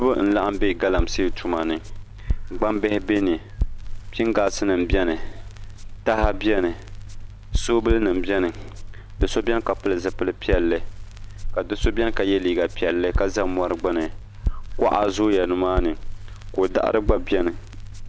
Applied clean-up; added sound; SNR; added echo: none; Crackle; 5 dB; none.